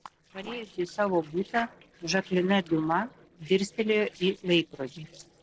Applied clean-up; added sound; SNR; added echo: neural separator model SepFormer DNS4.